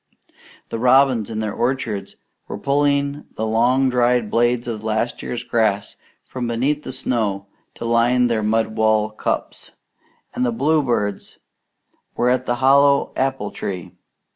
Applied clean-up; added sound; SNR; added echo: none; none; none; none.